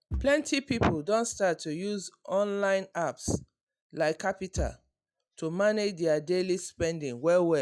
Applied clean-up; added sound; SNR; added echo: classical method log-MMSE.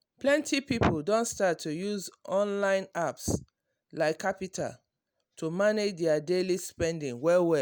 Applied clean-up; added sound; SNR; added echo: none; none; none; none.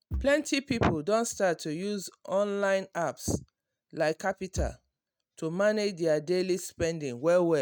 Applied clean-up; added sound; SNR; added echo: neural mask model RNNoise.